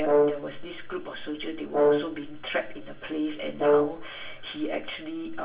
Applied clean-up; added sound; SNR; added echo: none; Brass instrument; -5 dB; reverberation time 0.3 s.